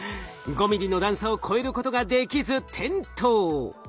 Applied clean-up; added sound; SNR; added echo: none; none; none; none.